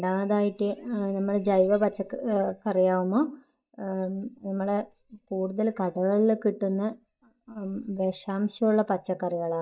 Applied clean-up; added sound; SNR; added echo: neural mask model DeepFilterNet 3.